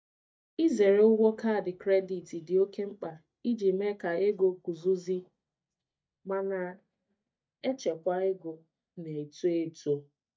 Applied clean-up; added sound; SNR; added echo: neural mask model DeepFilterNet 3.